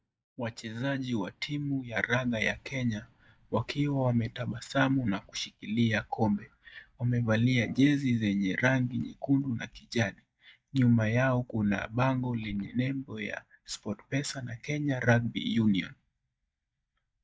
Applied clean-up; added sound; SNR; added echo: neural mask model DeepFilterNet 3.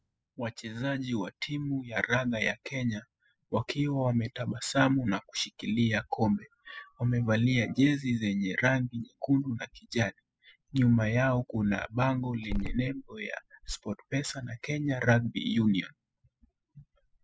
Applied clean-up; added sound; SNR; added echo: classical method spectral subtraction.